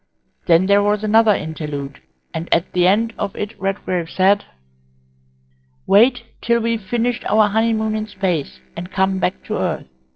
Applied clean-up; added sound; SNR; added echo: neural separator model SepFormer DNS4.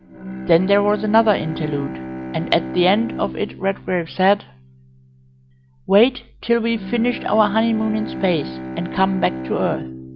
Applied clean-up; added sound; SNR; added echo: none; Bowed string instrument; 10 dB; none.